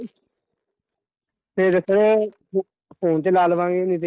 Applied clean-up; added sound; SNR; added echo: neural mask model DeepFilterNet 3.